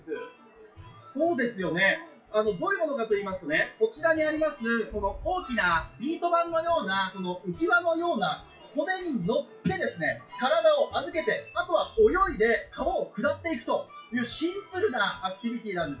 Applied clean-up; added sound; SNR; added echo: classical method WPE with log-MMSE.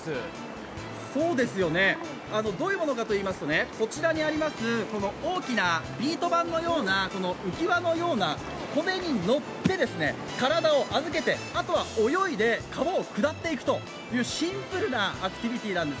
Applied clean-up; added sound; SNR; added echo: none; none; none; none.